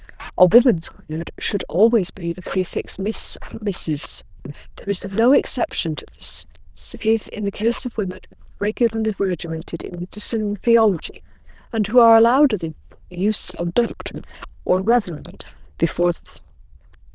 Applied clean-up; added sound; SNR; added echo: neural diffusion model UNIVERSE++.